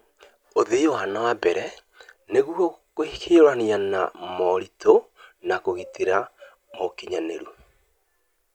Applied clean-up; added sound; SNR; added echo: none; none; none; none.